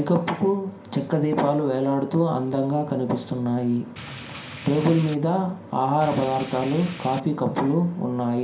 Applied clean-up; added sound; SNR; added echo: none; Rain; 15 dB; reverberation time 0.5 s.